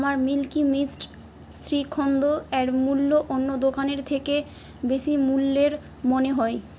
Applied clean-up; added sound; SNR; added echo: none; none; none; none.